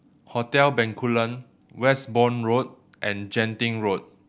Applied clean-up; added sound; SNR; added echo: none; none; none; none.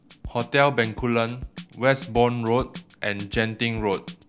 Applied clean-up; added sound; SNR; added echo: none; Drum kit; 15 dB; none.